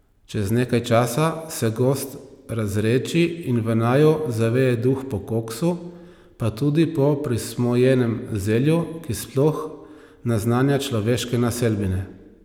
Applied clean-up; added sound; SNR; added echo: none; none; none; none.